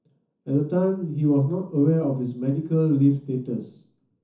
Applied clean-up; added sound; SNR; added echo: none; none; none; reverberation time 0.9 s.